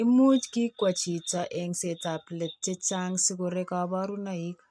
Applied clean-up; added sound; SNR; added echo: neural mask model RNNoise.